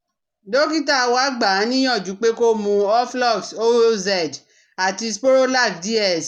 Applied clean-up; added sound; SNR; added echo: none; none; none; none.